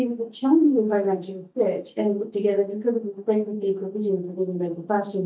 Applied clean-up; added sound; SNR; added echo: neural mask model DeepFilterNet 3.